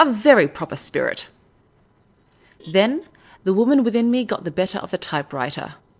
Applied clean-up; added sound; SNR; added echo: neural separator model SepFormer DNS4.